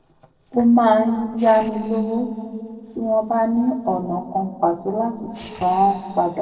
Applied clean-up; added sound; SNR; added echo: neural separator model SepFormer DNS4.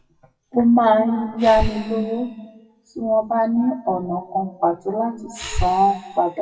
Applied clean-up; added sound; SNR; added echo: classical method WPE with log-MMSE.